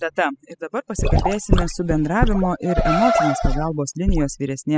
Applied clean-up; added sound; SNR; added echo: classical method spectral subtraction.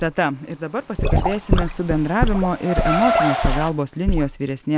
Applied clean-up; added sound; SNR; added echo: none; Sink (filling or washing) / Gurgling / Liquid + Car; -1 dB; none.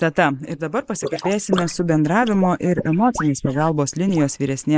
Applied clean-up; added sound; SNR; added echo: neural mask model Resemble Enhance denoiser.